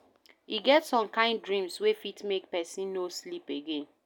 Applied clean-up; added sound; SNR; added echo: none; none; none; none.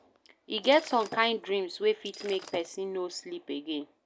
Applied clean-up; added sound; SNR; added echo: none; Shatter; 14 dB; none.